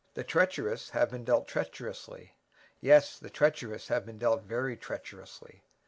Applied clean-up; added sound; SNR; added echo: none; none; none; none.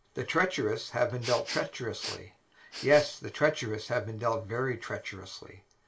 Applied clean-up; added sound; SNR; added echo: none; Respiratory sounds; 12 dB; reverberation time 0.2 s.